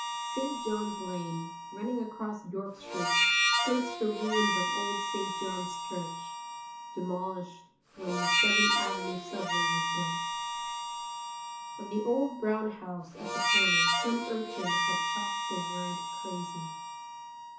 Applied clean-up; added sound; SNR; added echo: none; Harmonica; -4 dB; reverberation time 0.9 s.